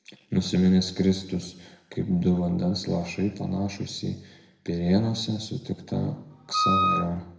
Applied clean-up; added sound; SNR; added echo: none; Wind instrument, woodwind instrument; -1 dB; reverberation time 0.8 s.